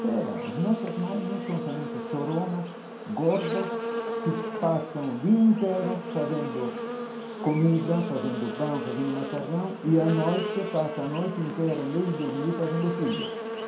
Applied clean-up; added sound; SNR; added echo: none; Buzz; 6 dB; reverberation time 0.5 s.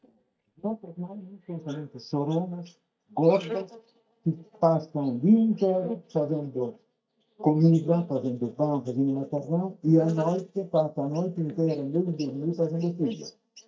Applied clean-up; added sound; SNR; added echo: neural mask model DeepFilterNet 3.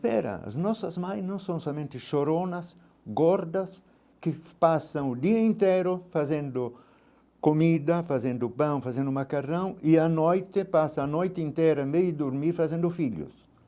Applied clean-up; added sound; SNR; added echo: none; none; none; none.